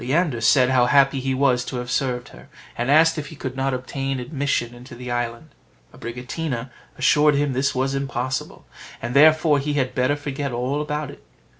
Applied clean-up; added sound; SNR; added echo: none; none; none; none.